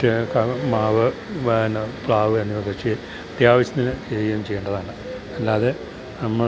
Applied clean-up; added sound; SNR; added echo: none; Bird; 17 dB; none.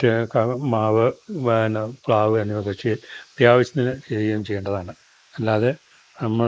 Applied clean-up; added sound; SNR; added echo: neural mask model Resemble Enhance denoiser.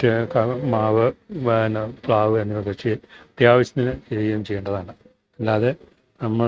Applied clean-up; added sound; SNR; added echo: neural mask model RNNoise.